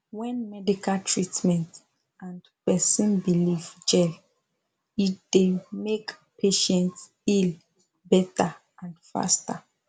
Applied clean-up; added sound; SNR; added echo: none; none; none; none.